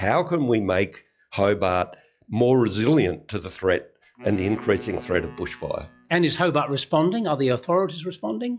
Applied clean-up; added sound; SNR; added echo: classical method log-MMSE.